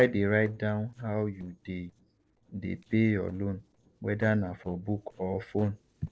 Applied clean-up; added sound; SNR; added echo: neural separator model SepFormer DNS4.